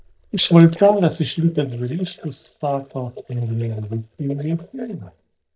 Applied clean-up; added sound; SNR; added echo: neural mask model DeepFilterNet 3.